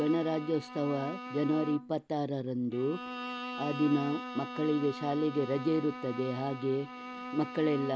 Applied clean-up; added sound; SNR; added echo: none; Bowed string instrument; 10 dB; none.